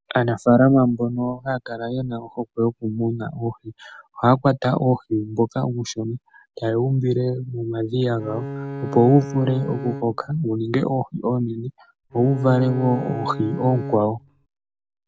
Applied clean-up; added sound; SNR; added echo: none; Bowed string instrument; 10 dB; none.